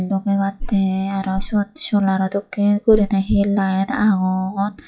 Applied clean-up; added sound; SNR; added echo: classical method log-MMSE.